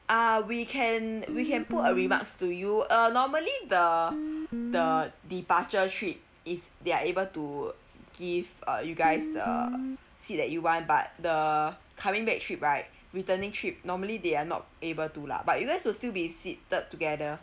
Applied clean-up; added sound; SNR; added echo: none; Guitar; 4 dB; none.